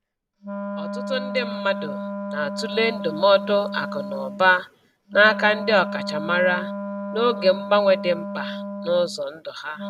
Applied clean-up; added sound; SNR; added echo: none; Wind instrument, woodwind instrument; 8 dB; none.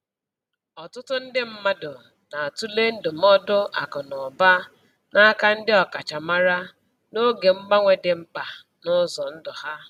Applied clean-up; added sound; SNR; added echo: none; none; none; none.